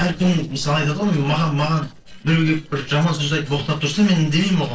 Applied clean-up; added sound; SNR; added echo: neural separator model SepFormer DNS4.